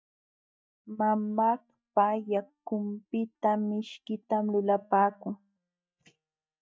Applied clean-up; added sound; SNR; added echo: neural mask model DeepFilterNet 3.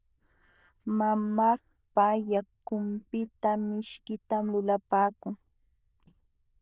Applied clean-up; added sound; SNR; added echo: neural diffusion model UNIVERSE++.